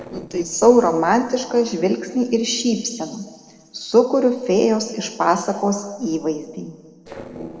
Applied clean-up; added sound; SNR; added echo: neural separator model SepFormer DNS4.